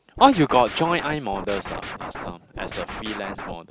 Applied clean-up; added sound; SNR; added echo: none; Scratching (performance technique); 11 dB; none.